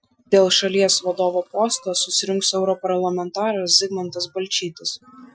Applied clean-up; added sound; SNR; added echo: classical method Wiener filter.